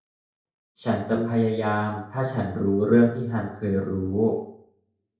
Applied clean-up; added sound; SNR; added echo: neural separator model SepFormer DNS4.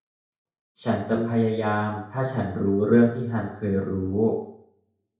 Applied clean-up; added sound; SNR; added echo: none; Brass instrument; 8 dB; reverberation time 0.6 s.